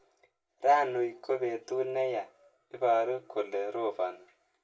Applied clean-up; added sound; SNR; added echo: none; none; none; reverberation time 0.2 s.